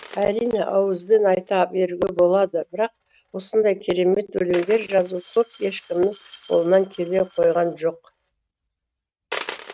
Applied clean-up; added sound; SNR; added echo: neural mask model RNNoise.